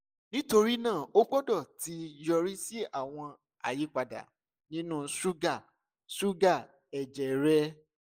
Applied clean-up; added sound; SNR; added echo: neural mask model Resemble Enhance denoiser.